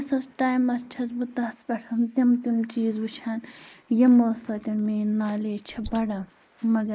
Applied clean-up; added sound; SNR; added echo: neural mask model Resemble Enhance denoiser.